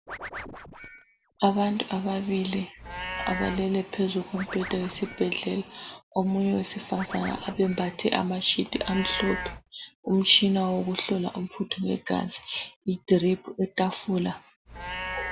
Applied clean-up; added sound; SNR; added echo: none; Scratching (performance technique) + Livestock, farm animals, working animals; 13 dB; none.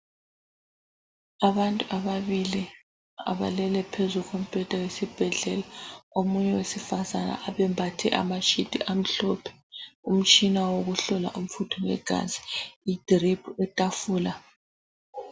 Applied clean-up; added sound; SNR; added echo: none; none; none; none.